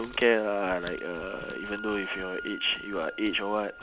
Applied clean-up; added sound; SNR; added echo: none; Wind instrument, woodwind instrument + Chewing, mastication; 11 dB; none.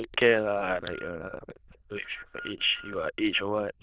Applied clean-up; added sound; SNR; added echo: neural diffusion model UNIVERSE++.